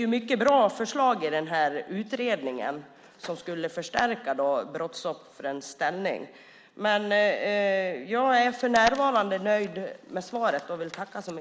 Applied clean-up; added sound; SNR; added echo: none; none; none; none.